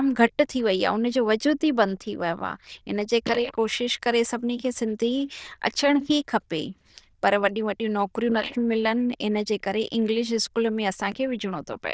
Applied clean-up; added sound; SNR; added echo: neural diffusion model UNIVERSE++.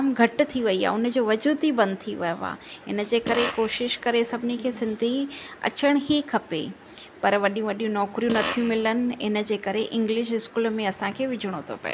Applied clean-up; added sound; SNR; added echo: none; Fart; 9 dB; none.